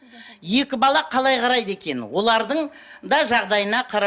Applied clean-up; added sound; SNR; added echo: none; none; none; none.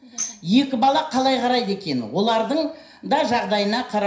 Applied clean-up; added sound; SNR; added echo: none; Tambourine; 15 dB; reverberation time 0.5 s.